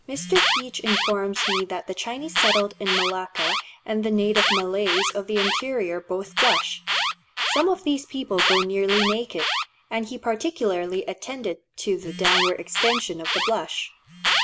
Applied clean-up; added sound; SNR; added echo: none; Alarm; 0 dB; none.